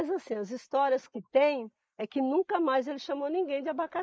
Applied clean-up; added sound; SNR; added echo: neural mask model Resemble Enhance denoiser.